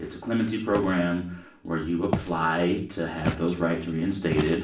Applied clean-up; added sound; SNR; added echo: none; Walk, footsteps; 9 dB; reverberation time 0.4 s.